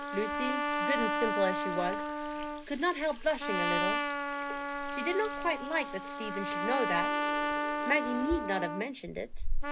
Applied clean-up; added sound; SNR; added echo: none; Sink (filling or washing) / Water tap, faucet + Trumpet; -1 dB; none.